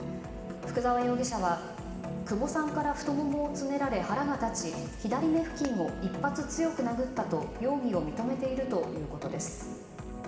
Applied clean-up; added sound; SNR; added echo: none; Shatter; 19 dB; reverberation time 2.0 s.